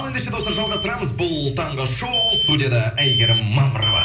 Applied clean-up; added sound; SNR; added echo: none; Alarm; 3 dB; reverberation time 0.5 s.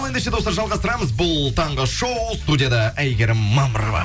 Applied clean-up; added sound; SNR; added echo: none; none; none; none.